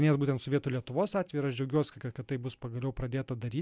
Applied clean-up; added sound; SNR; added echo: none; none; none; none.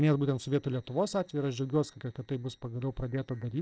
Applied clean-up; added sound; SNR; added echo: neural separator model SepFormer DNS4.